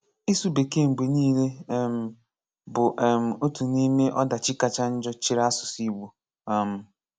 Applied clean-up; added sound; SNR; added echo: none; none; none; none.